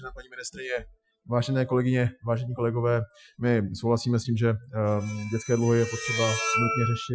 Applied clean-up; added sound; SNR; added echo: classical method Wiener filter.